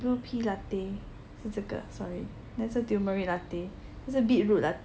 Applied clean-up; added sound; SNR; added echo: none; none; none; none.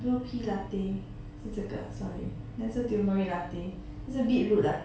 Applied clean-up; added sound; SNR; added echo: none; none; none; reverberation time 0.4 s.